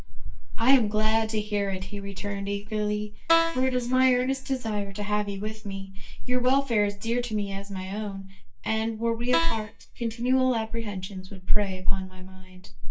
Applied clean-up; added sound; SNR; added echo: neural mask model DeepFilterNet 3.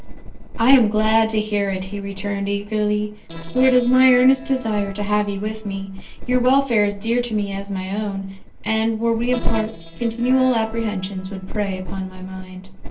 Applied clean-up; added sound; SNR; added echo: neural separator model SepFormer DNS4.